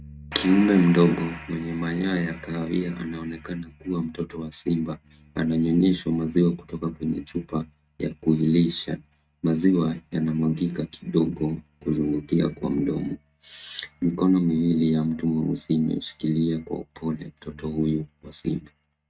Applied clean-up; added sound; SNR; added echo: neural mask model RNNoise.